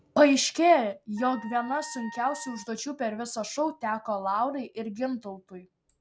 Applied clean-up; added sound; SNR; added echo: none; Wind instrument, woodwind instrument; 17 dB; none.